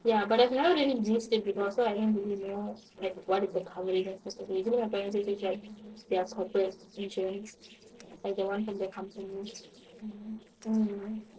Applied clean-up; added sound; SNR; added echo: neural separator model SepFormer DNS4.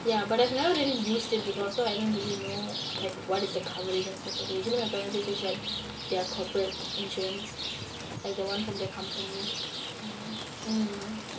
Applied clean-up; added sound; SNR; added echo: none; Rain; 6 dB; reverberation time 0.2 s.